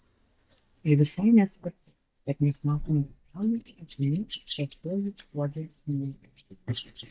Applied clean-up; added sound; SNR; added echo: neural mask model DeepFilterNet 3.